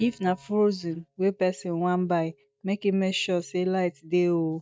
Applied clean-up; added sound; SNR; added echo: neural mask model DeepFilterNet 3.